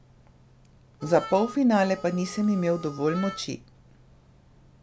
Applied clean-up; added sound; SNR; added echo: none; Harmonica; 14 dB; none.